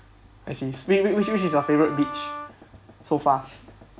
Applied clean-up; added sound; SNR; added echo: none; Wind instrument, woodwind instrument; 9 dB; none.